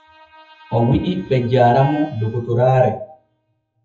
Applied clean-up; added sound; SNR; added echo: classical method WPE with log-MMSE.